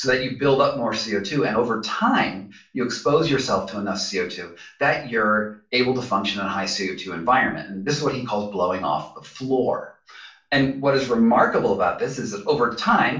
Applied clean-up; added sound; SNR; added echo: none; none; none; reverberation time 0.3 s.